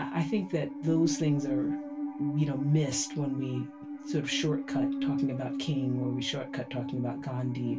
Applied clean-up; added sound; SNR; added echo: none; Musical instrument; 2 dB; reverberation time 0.2 s.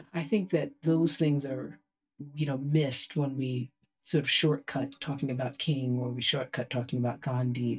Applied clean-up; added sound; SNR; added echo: neural mask model DeepFilterNet 3.